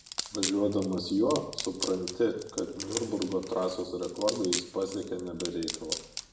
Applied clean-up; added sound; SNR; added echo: none; Wood; 8 dB; reverberation time 0.8 s.